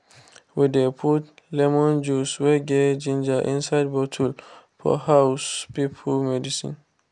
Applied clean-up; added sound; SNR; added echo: none; none; none; none.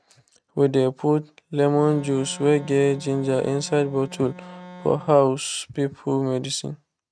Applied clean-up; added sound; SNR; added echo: neural mask model RNNoise.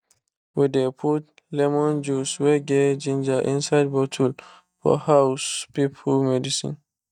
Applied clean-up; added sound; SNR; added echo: neural mask model DeepFilterNet 3.